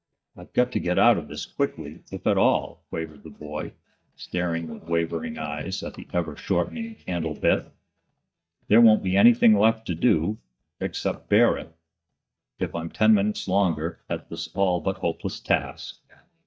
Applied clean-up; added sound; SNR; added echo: neural mask model DeepFilterNet 3.